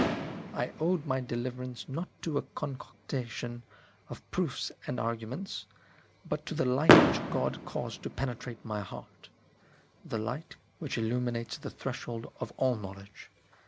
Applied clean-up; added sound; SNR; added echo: none; Fireworks; 1 dB; none.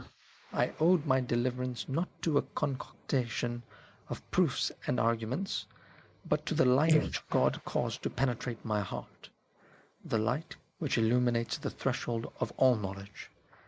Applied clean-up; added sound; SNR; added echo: neural mask model Resemble Enhance denoiser.